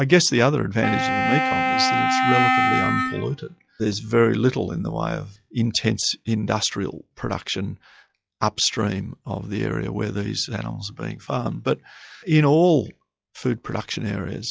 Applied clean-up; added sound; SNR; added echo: classical method log-MMSE.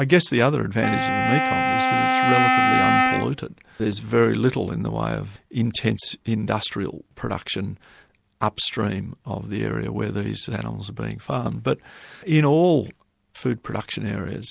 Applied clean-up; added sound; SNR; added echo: none; Wind instrument, woodwind instrument; -2 dB; none.